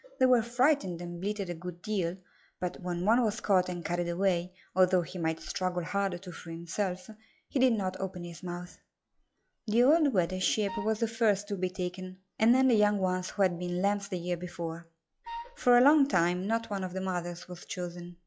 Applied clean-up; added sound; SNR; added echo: classical method log-MMSE.